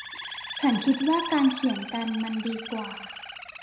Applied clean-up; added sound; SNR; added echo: none; Bird; 10 dB; reverberation time 0.8 s.